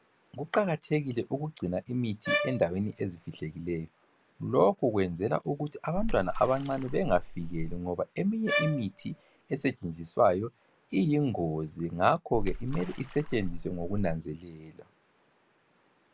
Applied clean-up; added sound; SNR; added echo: none; Splash, splatter + Bowed string instrument; 4 dB; none.